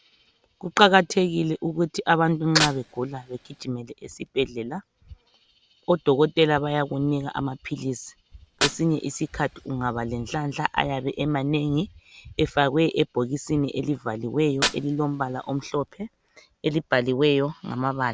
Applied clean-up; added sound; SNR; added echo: none; Fire; 14 dB; none.